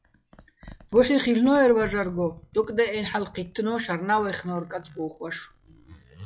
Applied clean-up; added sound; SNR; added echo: classical method log-MMSE.